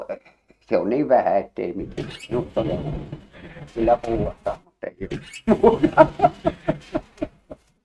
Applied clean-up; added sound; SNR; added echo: neural mask model RNNoise.